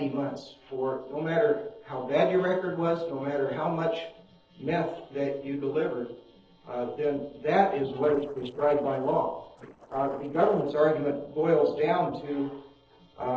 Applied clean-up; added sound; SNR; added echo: neural separator model SepFormer DNS4.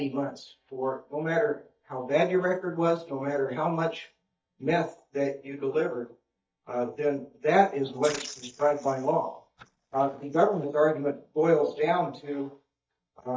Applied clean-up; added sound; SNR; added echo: neural mask model DeepFilterNet 3.